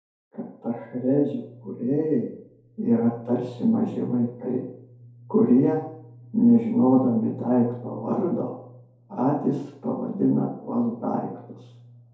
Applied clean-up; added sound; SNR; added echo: none; none; none; reverberation time 2.3 s.